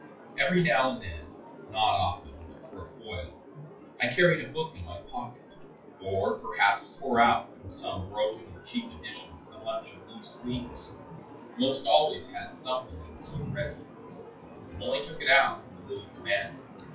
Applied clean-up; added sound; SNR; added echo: classical method WPE with log-MMSE.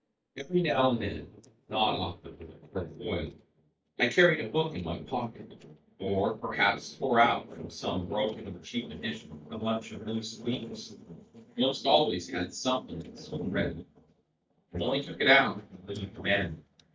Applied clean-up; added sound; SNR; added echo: neural mask model DeepFilterNet 3.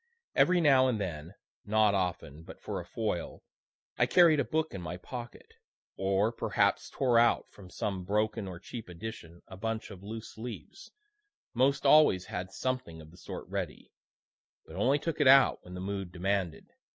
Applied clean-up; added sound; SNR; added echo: none; none; none; none.